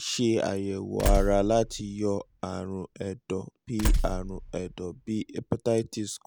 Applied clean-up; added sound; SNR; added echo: none; Tools; 1 dB; none.